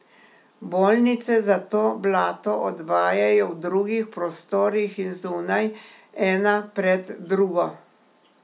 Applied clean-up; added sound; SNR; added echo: none; none; none; none.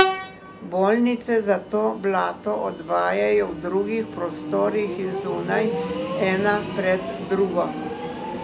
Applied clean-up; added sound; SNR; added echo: none; Train; 6 dB; none.